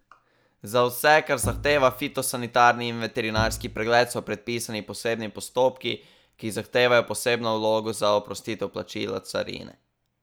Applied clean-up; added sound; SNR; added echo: none; Bowed string instrument; 11 dB; none.